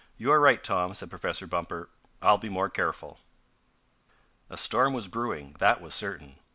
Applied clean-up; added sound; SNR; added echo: none; none; none; none.